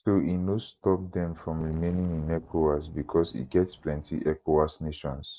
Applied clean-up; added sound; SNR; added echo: neural separator model SepFormer DNS4.